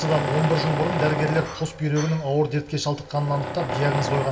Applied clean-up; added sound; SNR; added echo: none; Tools; 6 dB; reverberation time 0.6 s.